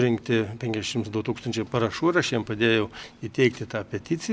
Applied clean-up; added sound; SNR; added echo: none; none; none; none.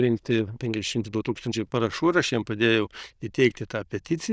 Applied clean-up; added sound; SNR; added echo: neural diffusion model UNIVERSE++.